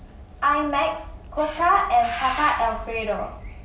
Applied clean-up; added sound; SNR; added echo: none; Bird; 13 dB; reverberation time 0.2 s.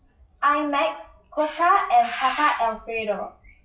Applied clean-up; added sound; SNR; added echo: classical method WPE with log-MMSE.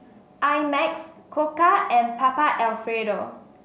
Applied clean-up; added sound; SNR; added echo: none; none; none; none.